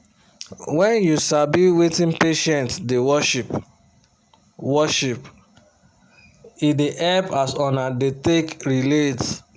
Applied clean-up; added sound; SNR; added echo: none; none; none; none.